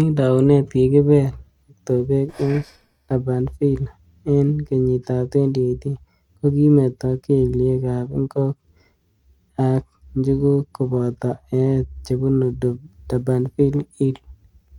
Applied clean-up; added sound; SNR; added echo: neural mask model RNNoise.